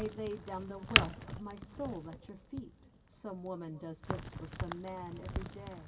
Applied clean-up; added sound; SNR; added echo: none; Crack; -4 dB; reverberation time 2.5 s.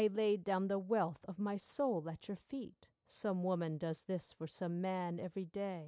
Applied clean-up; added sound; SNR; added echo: none; none; none; none.